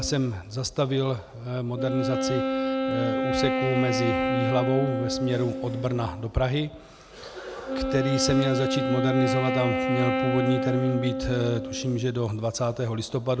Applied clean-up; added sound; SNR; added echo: none; Wind instrument, woodwind instrument; 1 dB; none.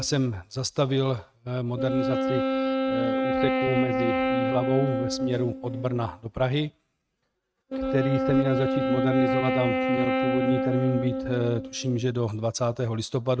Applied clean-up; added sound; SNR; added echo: neural mask model RNNoise.